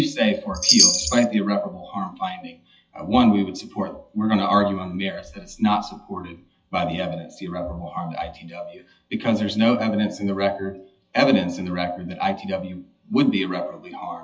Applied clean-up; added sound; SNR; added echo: classical method WPE with log-MMSE.